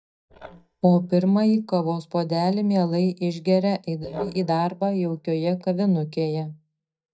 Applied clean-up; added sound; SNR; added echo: neural mask model DeepFilterNet 3.